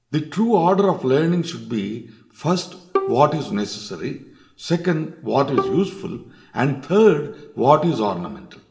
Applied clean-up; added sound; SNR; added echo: none; Bowed string instrument; 9 dB; reverberation time 0.8 s.